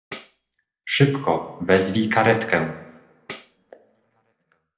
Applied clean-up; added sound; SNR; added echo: none; Tambourine; 12 dB; reverberation time 0.7 s.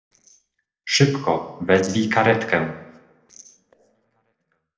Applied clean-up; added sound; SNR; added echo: neural separator model SepFormer DNS4.